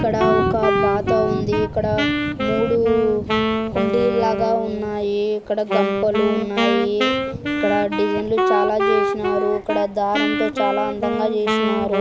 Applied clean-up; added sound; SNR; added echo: none; Wind instrument, woodwind instrument; 1 dB; none.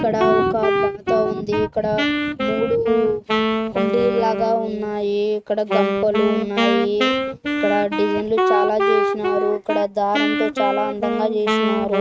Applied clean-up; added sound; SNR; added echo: neural mask model RNNoise.